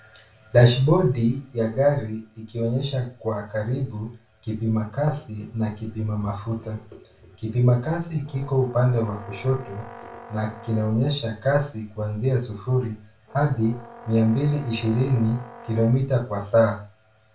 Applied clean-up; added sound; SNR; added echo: none; Brass instrument; 19 dB; reverberation time 0.3 s.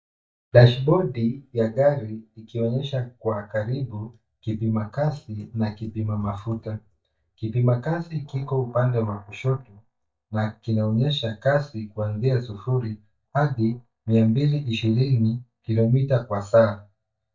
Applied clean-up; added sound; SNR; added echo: neural mask model DeepFilterNet 3.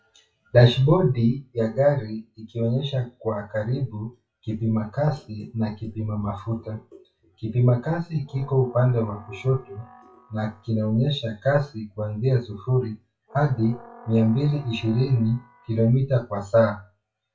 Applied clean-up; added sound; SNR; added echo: classical method WPE with log-MMSE.